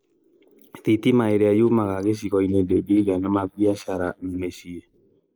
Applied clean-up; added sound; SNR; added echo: neural mask model Resemble Enhance denoiser.